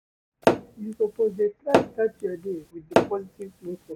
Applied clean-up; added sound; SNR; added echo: none; Tap / Hammer; -3 dB; none.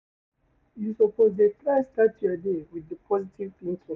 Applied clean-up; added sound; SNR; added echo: none; none; none; none.